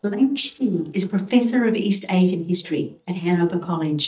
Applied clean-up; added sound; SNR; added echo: neural mask model DeepFilterNet 3.